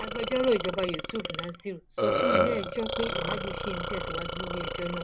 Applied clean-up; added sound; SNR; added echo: none; Burping, eructation; -2 dB; none.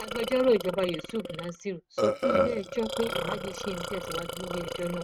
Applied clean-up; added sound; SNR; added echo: neural mask model RNNoise.